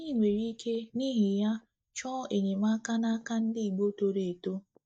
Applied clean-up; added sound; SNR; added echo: neural mask model DeepFilterNet 3.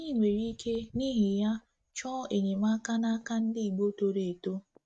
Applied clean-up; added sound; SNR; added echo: neural mask model RNNoise.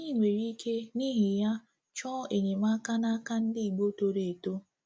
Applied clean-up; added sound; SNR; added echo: none; none; none; none.